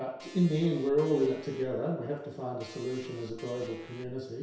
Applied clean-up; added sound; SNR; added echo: none; Organ; 19 dB; reverberation time 0.7 s.